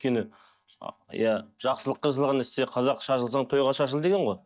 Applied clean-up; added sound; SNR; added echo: neural mask model DeepFilterNet 3.